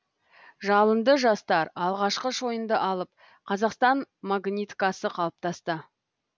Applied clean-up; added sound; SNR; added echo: none; none; none; none.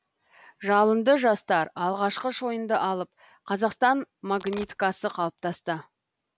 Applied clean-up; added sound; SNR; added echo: none; Domestic sounds, home sounds; 15 dB; none.